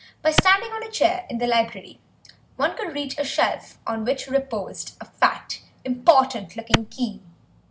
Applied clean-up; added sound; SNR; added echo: none; Clapping; -2 dB; none.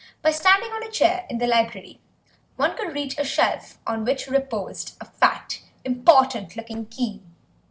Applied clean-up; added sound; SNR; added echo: neural separator model SepFormer DNS4.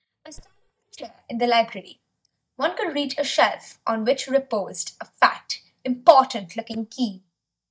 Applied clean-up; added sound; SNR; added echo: neural mask model DeepFilterNet 3.